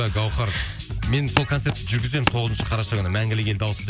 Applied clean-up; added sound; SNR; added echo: none; Walk, footsteps; 3 dB; none.